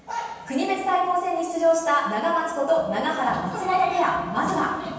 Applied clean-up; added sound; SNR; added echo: none; none; none; reverberation time 1.2 s.